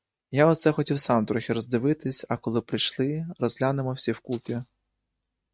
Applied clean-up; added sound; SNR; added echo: neural mask model RNNoise.